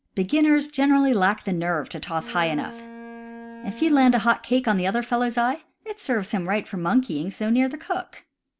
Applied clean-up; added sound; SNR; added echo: none; Bowed string instrument; 16 dB; none.